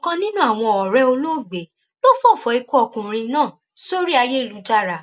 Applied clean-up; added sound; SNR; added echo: none; none; none; none.